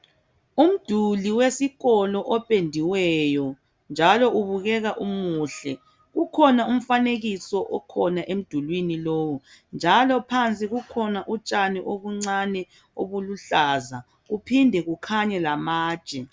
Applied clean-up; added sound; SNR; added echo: none; none; none; none.